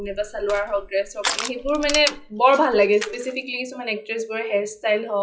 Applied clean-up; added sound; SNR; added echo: classical method WPE with log-MMSE.